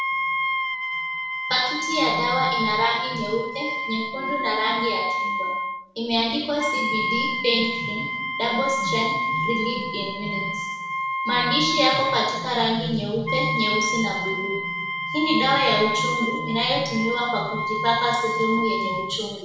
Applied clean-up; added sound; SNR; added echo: none; Wind instrument, woodwind instrument; 1 dB; reverberation time 0.8 s.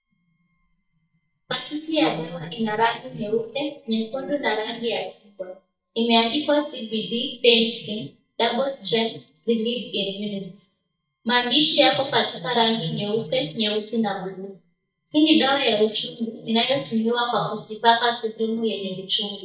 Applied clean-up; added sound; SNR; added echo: neural mask model DeepFilterNet 3.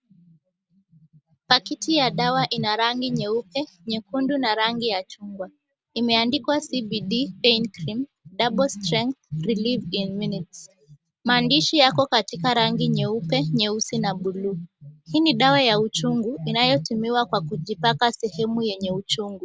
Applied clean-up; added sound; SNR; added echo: none; none; none; none.